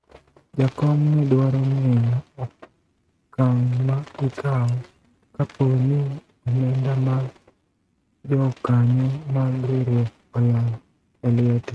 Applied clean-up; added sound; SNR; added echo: neural mask model RNNoise.